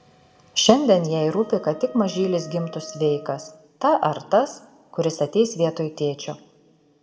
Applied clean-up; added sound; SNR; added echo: none; Wind instrument, woodwind instrument; 20 dB; reverberation time 0.7 s.